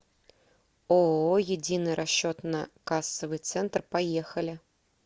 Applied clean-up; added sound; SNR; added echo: none; none; none; none.